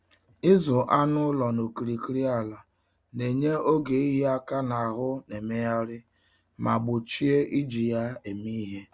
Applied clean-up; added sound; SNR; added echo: none; none; none; none.